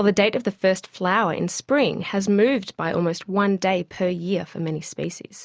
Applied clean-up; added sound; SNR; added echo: none; none; none; none.